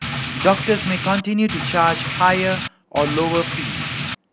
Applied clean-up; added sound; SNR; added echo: none; Rain; 5 dB; none.